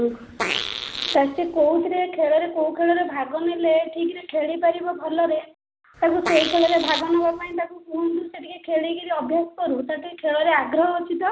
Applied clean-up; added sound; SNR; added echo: none; Fart; 7 dB; none.